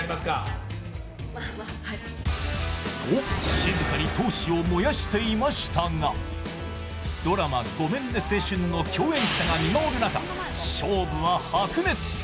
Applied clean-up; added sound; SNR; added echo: none; none; none; none.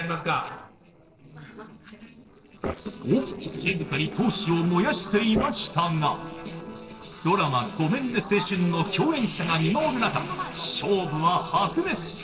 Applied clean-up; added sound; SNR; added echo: neural separator model SepFormer DNS4.